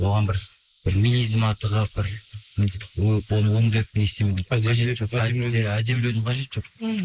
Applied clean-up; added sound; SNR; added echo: neural mask model Resemble Enhance denoiser.